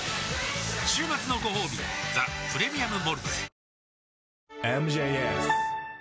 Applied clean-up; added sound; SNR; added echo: none; none; none; none.